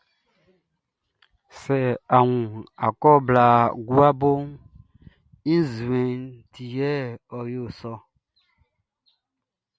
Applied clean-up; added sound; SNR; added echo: none; none; none; none.